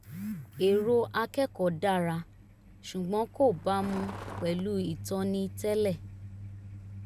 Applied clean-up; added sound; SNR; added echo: none; Truck; 14 dB; none.